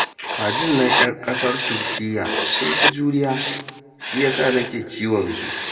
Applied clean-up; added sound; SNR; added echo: none; Writing; 1 dB; reverberation time 1.1 s.